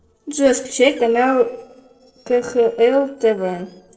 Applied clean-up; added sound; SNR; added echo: neural separator model SepFormer DNS4.